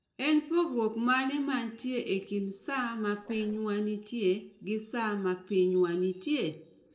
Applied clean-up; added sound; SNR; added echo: neural separator model SepFormer DNS4.